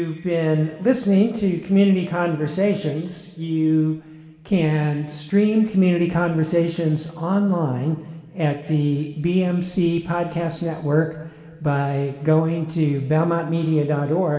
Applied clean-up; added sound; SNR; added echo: none; none; none; reverberation time 2.1 s.